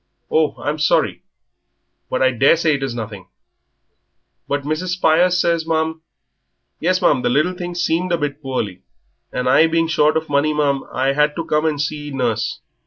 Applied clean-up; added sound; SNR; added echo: none; none; none; none.